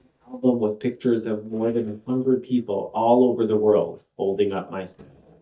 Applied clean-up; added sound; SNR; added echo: neural mask model DeepFilterNet 3.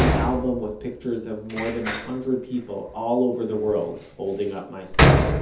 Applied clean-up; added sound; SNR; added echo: none; Door; -2 dB; reverberation time 0.5 s.